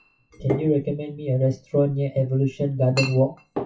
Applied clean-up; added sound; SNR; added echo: classical method WPE with log-MMSE.